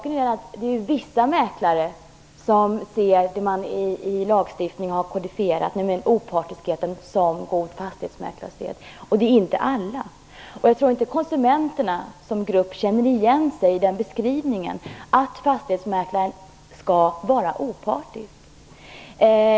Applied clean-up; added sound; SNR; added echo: none; none; none; none.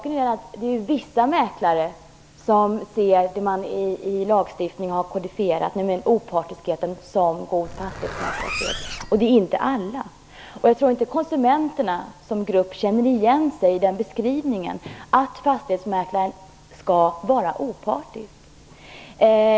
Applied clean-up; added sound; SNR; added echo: none; Zipper (clothing); 10 dB; none.